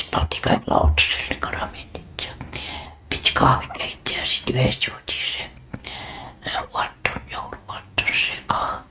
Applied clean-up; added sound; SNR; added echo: neural mask model RNNoise.